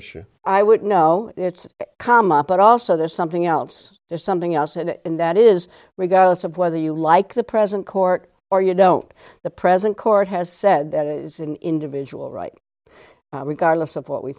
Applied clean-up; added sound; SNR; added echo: none; none; none; none.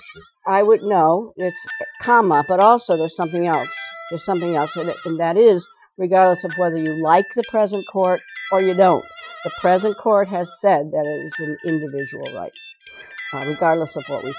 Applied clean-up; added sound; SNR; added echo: classical method Wiener filter.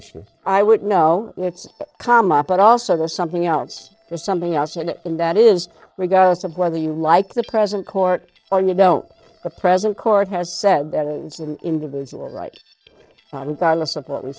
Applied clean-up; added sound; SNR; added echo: neural separator model SepFormer DNS4.